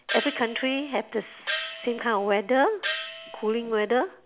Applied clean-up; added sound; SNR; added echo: none; Gong; 9 dB; none.